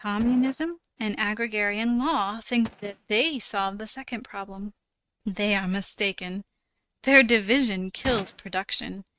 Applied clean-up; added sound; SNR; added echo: neural mask model RNNoise.